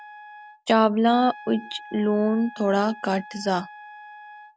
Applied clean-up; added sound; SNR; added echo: none; Trumpet; 19 dB; none.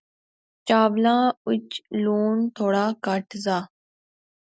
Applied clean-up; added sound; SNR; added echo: none; none; none; none.